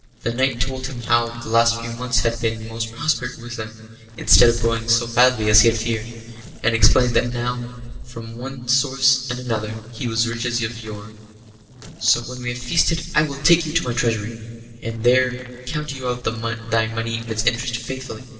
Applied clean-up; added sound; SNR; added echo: neural separator model SepFormer DNS4.